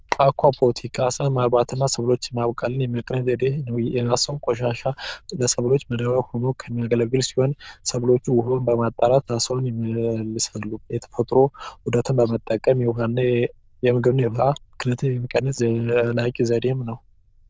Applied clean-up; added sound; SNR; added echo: neural diffusion model UNIVERSE++.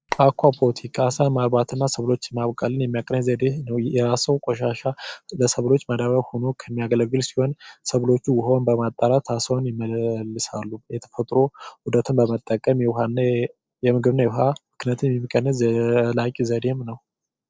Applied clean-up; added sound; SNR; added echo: neural separator model SepFormer DNS4.